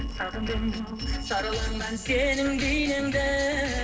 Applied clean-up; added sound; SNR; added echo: neural separator model SepFormer DNS4.